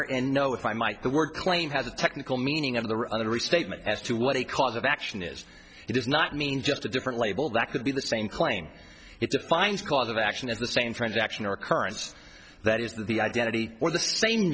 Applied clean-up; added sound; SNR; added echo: none; none; none; none.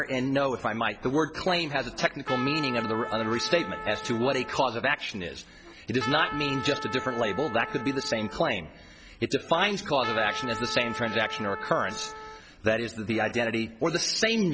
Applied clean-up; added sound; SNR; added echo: none; Trumpet; 9 dB; none.